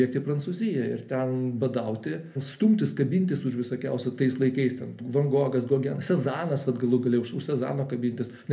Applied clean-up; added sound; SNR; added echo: none; none; none; reverberation time 0.3 s.